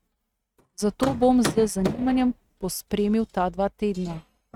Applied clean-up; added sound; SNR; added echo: neural mask model RNNoise.